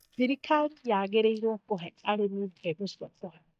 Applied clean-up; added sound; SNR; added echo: neural mask model DeepFilterNet 3.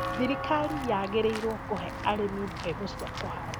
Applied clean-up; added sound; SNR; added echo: none; Walk, footsteps / Bell; 5 dB; none.